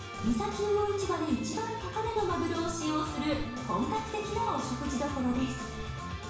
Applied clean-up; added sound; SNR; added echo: none; Bird; 18 dB; reverberation time 0.7 s.